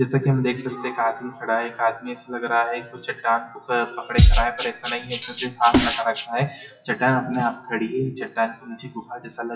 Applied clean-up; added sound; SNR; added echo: classical method WPE with log-MMSE.